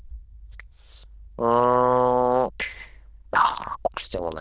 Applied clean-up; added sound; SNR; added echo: neural diffusion model UNIVERSE++.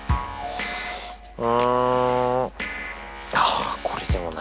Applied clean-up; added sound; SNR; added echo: none; Tools; 15 dB; none.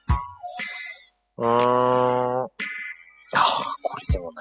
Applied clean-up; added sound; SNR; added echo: classical method spectral subtraction.